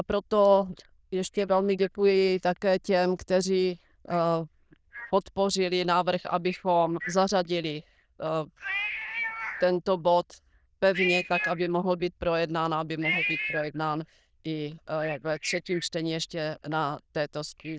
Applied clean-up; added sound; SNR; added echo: neural diffusion model UNIVERSE++.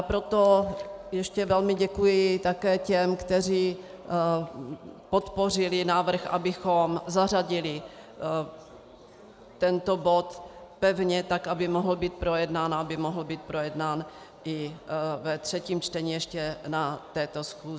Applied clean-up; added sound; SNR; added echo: none; none; none; none.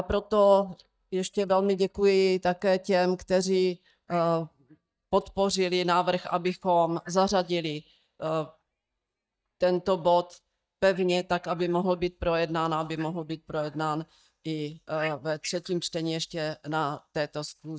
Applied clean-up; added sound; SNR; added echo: neural mask model DeepFilterNet 3.